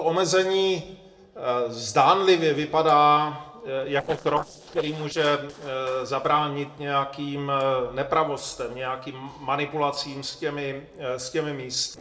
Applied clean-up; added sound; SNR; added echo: neural separator model SepFormer DNS4.